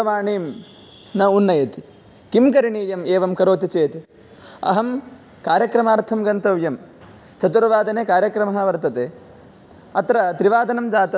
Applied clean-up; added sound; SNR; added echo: none; none; none; none.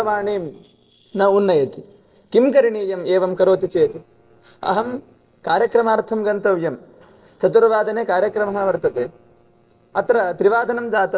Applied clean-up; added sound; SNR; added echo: neural separator model SepFormer DNS4.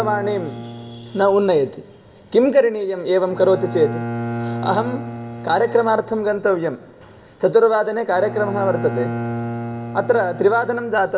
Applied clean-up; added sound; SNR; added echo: none; Bowed string instrument; 10 dB; reverberation time 0.5 s.